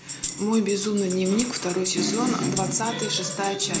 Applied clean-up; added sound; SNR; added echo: none; Tambourine; 10 dB; reverberation time 0.3 s.